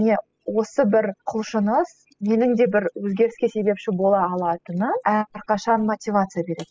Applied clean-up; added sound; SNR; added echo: classical method spectral subtraction.